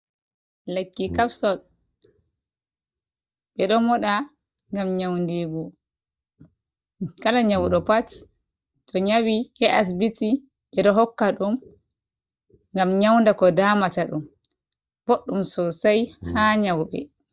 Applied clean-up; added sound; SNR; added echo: neural mask model DeepFilterNet 3.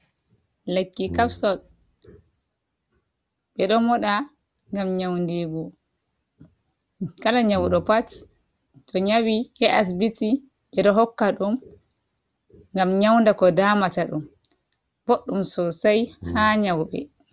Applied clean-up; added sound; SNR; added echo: none; Brass instrument; 13 dB; none.